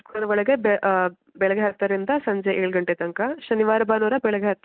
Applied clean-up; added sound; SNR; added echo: none; none; none; none.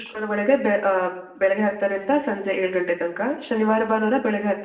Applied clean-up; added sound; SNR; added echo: none; none; none; reverberation time 0.8 s.